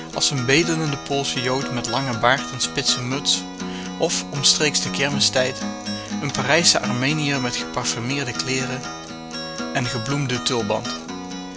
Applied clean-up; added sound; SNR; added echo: none; Acoustic guitar; 7 dB; none.